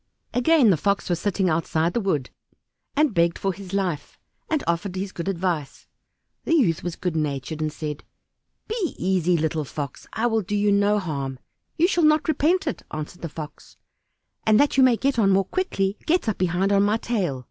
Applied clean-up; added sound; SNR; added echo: none; none; none; none.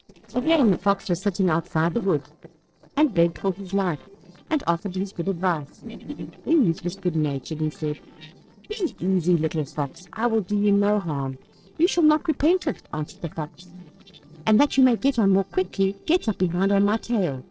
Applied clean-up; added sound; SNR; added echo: neural separator model SepFormer DNS4.